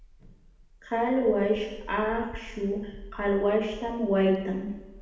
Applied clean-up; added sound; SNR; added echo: none; Bird; 18 dB; reverberation time 0.9 s.